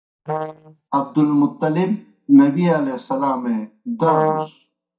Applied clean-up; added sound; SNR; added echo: neural mask model DeepFilterNet 3.